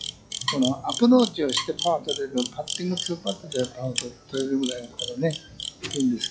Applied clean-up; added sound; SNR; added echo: classical method log-MMSE.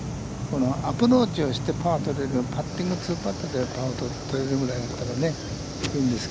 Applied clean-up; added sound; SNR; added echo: none; none; none; none.